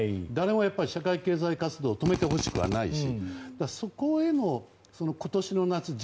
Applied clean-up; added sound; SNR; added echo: none; Drill; 4 dB; none.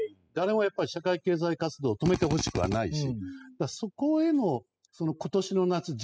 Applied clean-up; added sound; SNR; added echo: classical method spectral subtraction.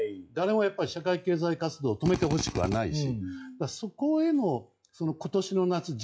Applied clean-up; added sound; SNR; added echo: classical method log-MMSE.